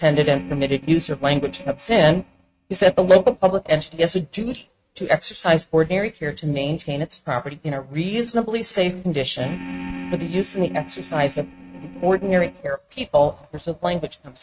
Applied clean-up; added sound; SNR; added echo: neural mask model RNNoise.